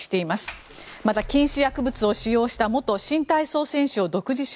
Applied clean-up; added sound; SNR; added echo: none; Sliding door; 18 dB; none.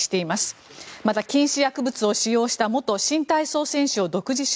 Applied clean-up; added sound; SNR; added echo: none; none; none; none.